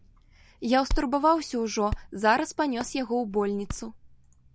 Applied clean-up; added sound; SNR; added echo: none; Hands; 9 dB; none.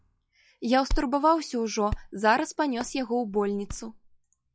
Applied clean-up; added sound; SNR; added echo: classical method log-MMSE.